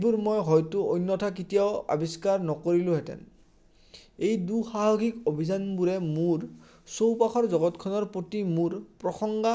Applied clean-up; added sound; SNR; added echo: none; none; none; none.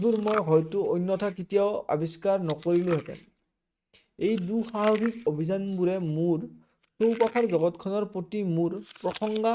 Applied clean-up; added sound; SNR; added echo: neural mask model RNNoise.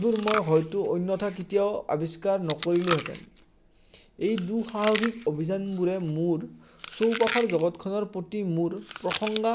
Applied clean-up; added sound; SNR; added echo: none; Chewing, mastication; 10 dB; none.